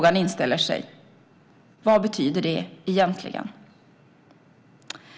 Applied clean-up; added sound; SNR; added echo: none; none; none; none.